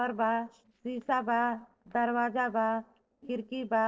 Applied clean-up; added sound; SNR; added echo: neural separator model SepFormer DNS4.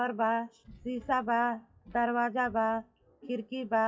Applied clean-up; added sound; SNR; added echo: classical method WPE with log-MMSE.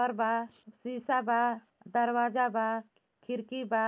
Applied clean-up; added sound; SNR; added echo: none; none; none; none.